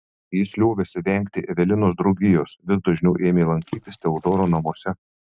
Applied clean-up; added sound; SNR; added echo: neural mask model RNNoise.